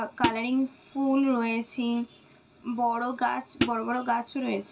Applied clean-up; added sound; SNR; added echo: none; Hi-hat; -1 dB; reverberation time 0.2 s.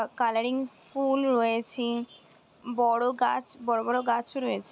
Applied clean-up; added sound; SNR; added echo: none; none; none; none.